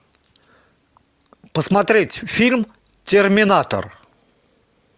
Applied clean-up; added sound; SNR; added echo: none; none; none; none.